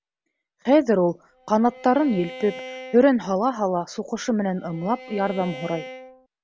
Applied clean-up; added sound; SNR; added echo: none; Bowed string instrument; 16 dB; none.